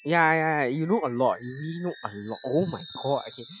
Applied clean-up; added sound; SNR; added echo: classical method Wiener filter.